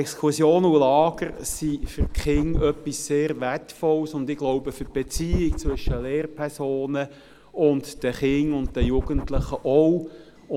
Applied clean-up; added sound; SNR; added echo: none; Dog; 7 dB; none.